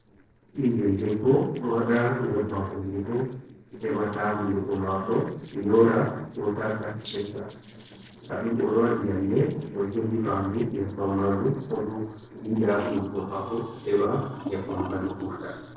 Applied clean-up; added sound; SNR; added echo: neural separator model SepFormer DNS4.